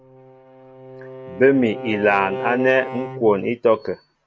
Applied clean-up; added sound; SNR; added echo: neural mask model RNNoise.